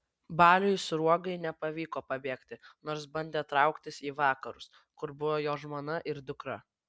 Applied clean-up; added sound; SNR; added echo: none; none; none; none.